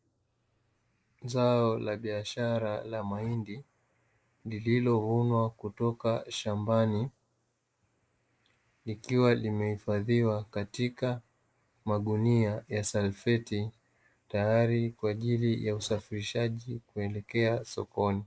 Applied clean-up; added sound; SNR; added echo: neural mask model Resemble Enhance denoiser.